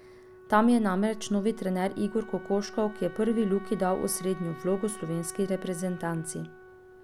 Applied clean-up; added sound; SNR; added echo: none; Wind instrument, woodwind instrument; 17 dB; none.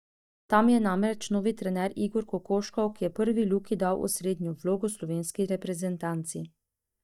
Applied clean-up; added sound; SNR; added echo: neural mask model DeepFilterNet 3.